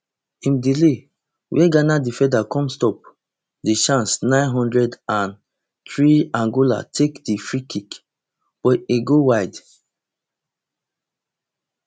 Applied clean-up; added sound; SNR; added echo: none; none; none; none.